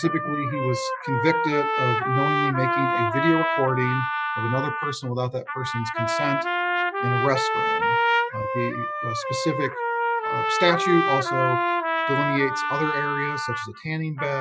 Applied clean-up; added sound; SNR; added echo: classical method Wiener filter.